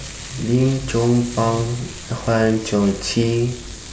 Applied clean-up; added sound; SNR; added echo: none; Frying (food); 17 dB; none.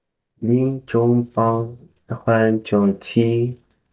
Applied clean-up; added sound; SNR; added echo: neural mask model DeepFilterNet 3.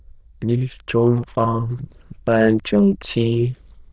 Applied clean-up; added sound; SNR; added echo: neural diffusion model UNIVERSE++.